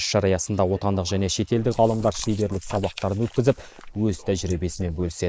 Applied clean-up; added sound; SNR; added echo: neural mask model Resemble Enhance denoiser.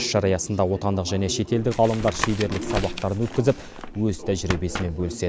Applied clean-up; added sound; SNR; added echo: none; Tap; 9 dB; none.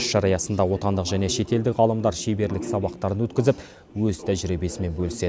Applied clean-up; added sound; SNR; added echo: none; none; none; none.